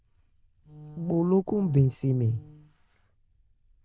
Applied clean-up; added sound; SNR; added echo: neural diffusion model UNIVERSE++.